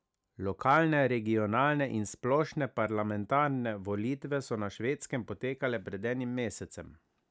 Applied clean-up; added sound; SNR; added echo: none; none; none; none.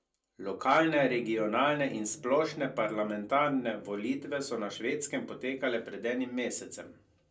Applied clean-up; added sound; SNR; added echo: none; none; none; reverberation time 0.2 s.